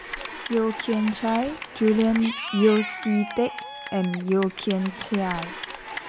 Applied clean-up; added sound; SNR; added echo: none; Cheering / Clapping; 10 dB; none.